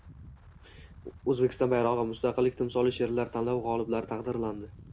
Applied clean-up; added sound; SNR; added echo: none; Wind; 20 dB; none.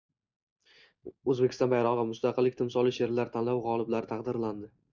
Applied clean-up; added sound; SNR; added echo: neural mask model DeepFilterNet 3.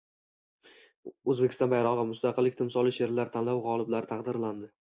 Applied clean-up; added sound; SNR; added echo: neural mask model Resemble Enhance denoiser.